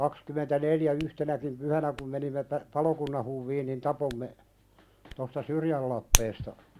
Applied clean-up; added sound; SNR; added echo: none; Hands; 6 dB; none.